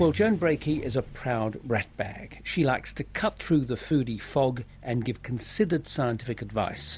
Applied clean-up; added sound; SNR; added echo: none; Accelerating, revving, vroom; 18 dB; none.